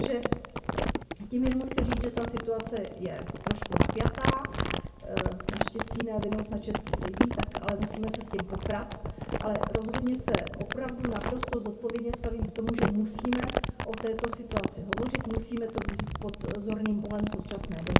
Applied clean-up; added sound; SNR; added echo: none; Crumpling, crinkling; -1 dB; reverberation time 0.3 s.